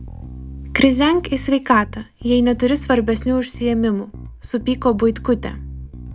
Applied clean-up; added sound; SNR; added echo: none; Bass guitar; 13 dB; none.